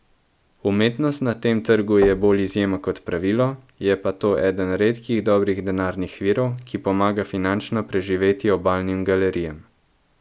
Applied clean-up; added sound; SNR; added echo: none; Knock / Wood / Percussion; 16 dB; none.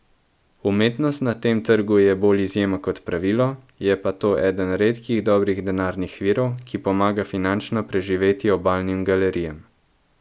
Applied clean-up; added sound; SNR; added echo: none; none; none; none.